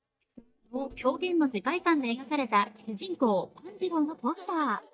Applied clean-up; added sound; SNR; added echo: neural mask model DeepFilterNet 3.